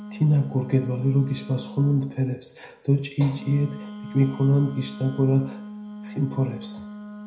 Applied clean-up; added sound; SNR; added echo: none; Wind instrument, woodwind instrument; 14 dB; reverberation time 0.5 s.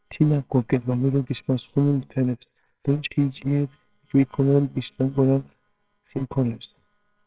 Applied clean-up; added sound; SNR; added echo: neural separator model SepFormer WHAMR!.